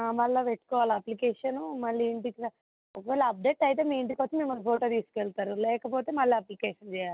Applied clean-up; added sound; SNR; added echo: none; none; none; none.